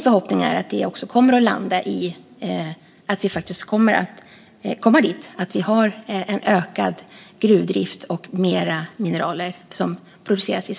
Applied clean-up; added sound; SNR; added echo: none; none; none; reverberation time 1.0 s.